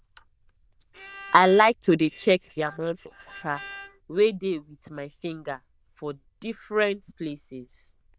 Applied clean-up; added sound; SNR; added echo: neural diffusion model UNIVERSE++.